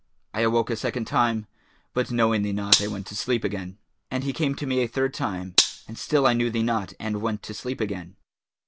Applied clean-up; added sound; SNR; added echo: none; Gunshot, gunfire; 2 dB; none.